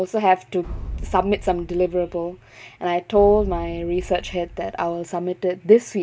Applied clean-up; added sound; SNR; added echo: none; Boom; 12 dB; none.